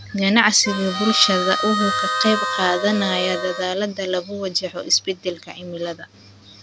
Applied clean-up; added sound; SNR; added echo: none; Harmonica; 3 dB; none.